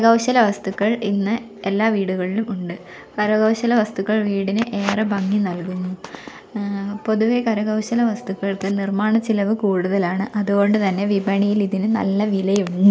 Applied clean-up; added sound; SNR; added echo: none; none; none; none.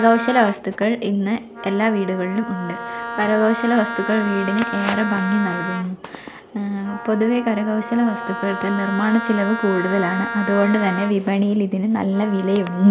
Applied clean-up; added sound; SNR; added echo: none; Wind instrument, woodwind instrument; 9 dB; none.